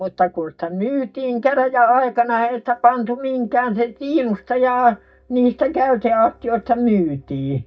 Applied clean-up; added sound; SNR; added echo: neural mask model DeepFilterNet 3.